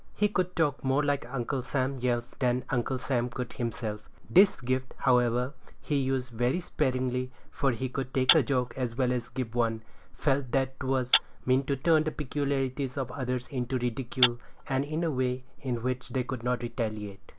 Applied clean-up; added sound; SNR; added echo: none; Tap / Glass; 3 dB; none.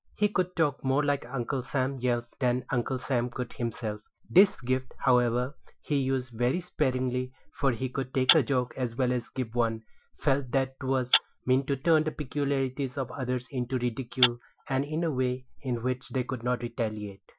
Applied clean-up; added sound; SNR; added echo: classical method Wiener filter.